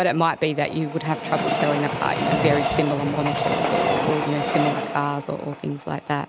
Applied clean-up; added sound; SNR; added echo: none; Train; 2 dB; none.